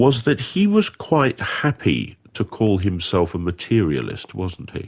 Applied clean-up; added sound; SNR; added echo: none; none; none; none.